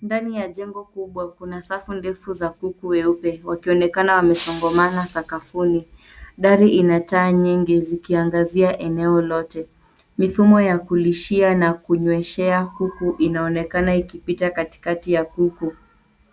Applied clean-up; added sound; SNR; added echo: none; Shatter; 19 dB; none.